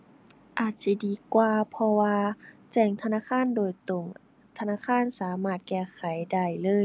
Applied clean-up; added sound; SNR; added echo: none; none; none; none.